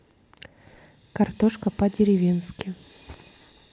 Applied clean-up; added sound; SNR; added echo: none; Hiss; 17 dB; none.